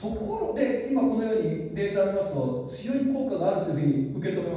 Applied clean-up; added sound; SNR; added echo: none; none; none; reverberation time 1.2 s.